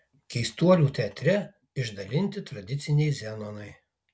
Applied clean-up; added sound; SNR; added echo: none; none; none; none.